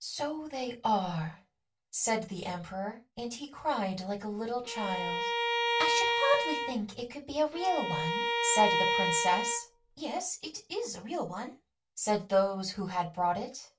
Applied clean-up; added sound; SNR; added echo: none; Bowed string instrument; -2 dB; reverberation time 0.2 s.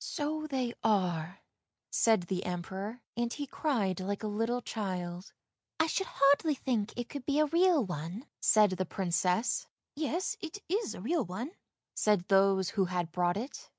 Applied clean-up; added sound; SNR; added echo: none; none; none; none.